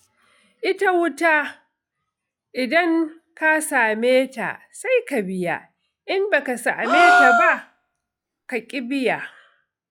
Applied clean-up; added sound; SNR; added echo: classical method log-MMSE.